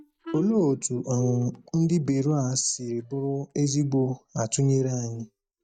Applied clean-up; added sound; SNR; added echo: neural mask model DeepFilterNet 3.